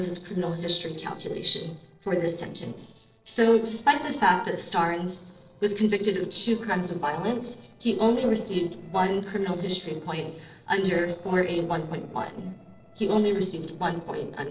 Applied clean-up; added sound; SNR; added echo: neural separator model SepFormer DNS4.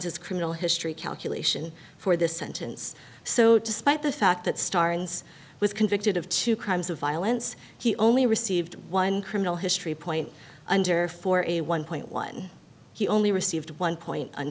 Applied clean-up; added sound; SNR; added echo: none; none; none; none.